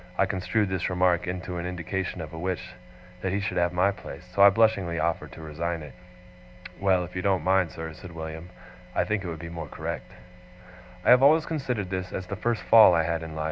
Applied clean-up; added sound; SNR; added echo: none; none; none; none.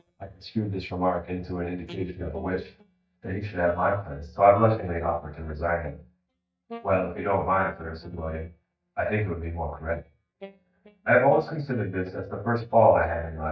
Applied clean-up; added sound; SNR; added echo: neural mask model DeepFilterNet 3.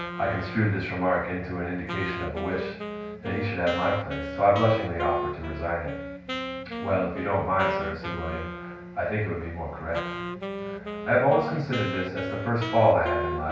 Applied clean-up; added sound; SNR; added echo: none; Wind instrument, woodwind instrument; 7 dB; reverberation time 0.5 s.